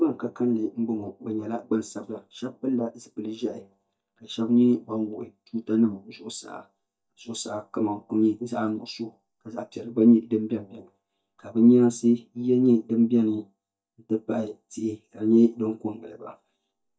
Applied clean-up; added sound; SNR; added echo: neural mask model DeepFilterNet 3.